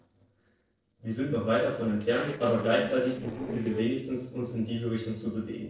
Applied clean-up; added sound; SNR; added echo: neural separator model SepFormer DNS4.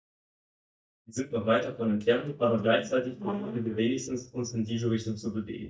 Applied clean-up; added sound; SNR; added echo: neural mask model DeepFilterNet 3.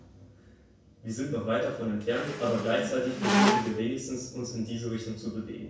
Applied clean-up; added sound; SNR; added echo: none; Squeak; -4 dB; reverberation time 0.7 s.